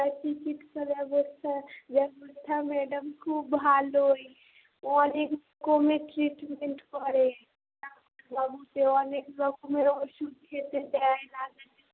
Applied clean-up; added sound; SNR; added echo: none; none; none; none.